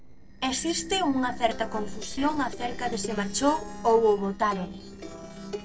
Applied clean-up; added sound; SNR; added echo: neural separator model SepFormer DNS4.